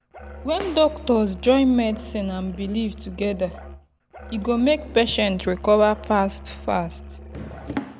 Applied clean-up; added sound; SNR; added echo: none; Musical instrument; 15 dB; none.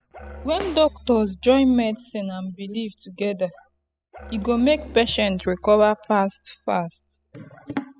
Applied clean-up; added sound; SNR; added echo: classical method spectral subtraction.